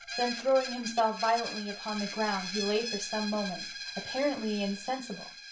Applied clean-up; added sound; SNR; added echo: none; Screech; 8 dB; reverberation time 0.3 s.